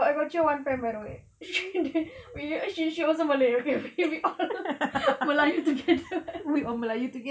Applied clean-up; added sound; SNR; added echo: none; none; none; none.